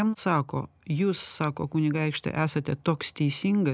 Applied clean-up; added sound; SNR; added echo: none; none; none; none.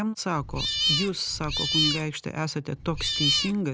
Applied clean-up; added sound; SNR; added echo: none; Cat; -2 dB; none.